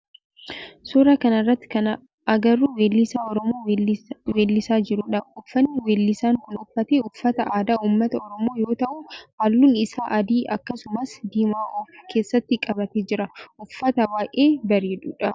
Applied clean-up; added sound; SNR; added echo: none; none; none; none.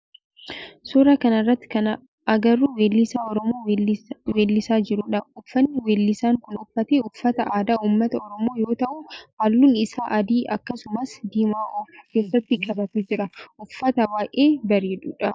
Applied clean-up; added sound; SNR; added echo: neural mask model Resemble Enhance denoiser.